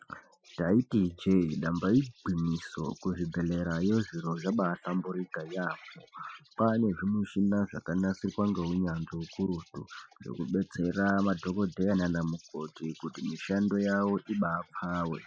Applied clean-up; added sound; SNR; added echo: classical method Wiener filter.